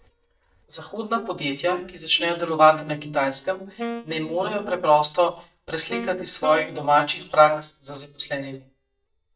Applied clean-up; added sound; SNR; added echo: neural mask model DeepFilterNet 3.